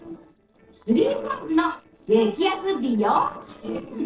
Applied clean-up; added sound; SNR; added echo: neural separator model SepFormer DNS4.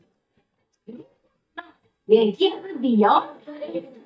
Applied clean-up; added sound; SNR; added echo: neural mask model DeepFilterNet 3.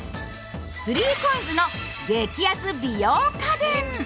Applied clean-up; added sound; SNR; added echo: none; none; none; none.